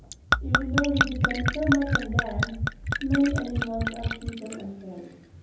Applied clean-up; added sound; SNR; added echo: none; Gurgling / Chink, clink / Liquid; -2 dB; reverberation time 0.9 s.